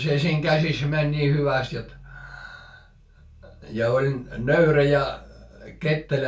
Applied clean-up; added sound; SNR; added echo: none; none; none; reverberation time 0.3 s.